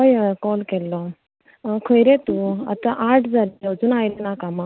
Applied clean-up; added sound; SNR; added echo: none; none; none; none.